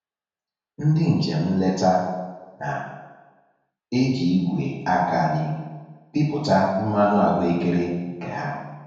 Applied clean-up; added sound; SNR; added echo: none; none; none; reverberation time 1.2 s.